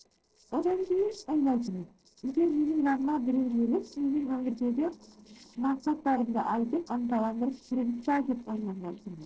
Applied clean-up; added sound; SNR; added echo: neural separator model SepFormer DNS4.